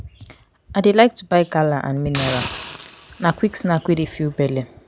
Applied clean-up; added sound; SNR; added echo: none; Hiss; 9 dB; none.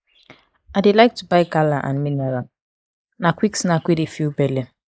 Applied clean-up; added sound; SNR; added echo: neural mask model Resemble Enhance denoiser.